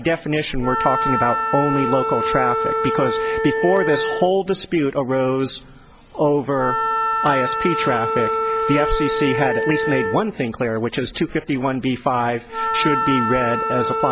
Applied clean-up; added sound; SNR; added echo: none; Wind instrument, woodwind instrument; 2 dB; none.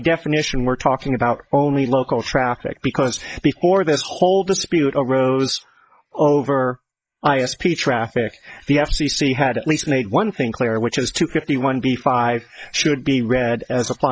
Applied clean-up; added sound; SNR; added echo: neural mask model Resemble Enhance denoiser.